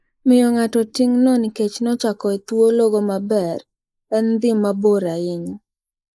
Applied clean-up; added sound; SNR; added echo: neural mask model Resemble Enhance denoiser.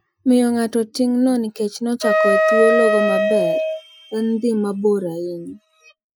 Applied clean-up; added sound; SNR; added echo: classical method Wiener filter.